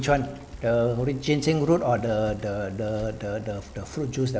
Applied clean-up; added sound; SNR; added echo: none; Bicycle; 18 dB; none.